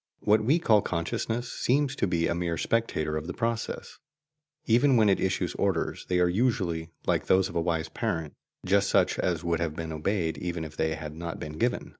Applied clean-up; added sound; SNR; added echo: none; none; none; none.